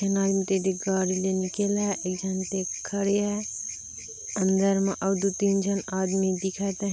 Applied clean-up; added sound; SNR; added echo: none; none; none; none.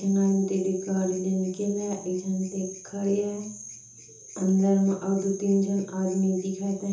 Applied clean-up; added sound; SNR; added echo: none; none; none; reverberation time 0.6 s.